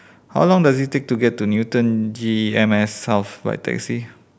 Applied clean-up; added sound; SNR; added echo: none; none; none; none.